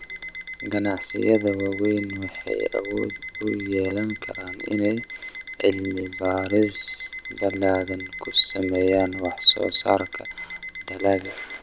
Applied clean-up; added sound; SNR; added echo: none; Alarm; 11 dB; none.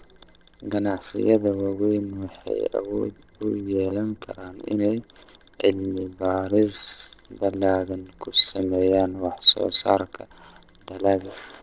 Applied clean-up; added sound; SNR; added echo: neural separator model SepFormer DNS4.